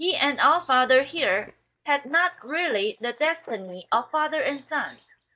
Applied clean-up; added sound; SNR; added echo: neural mask model DeepFilterNet 3.